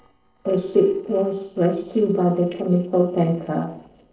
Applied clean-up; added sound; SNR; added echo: neural separator model SepFormer DNS4.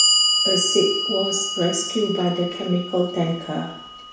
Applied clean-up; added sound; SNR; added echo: none; Clock; 0 dB; reverberation time 0.7 s.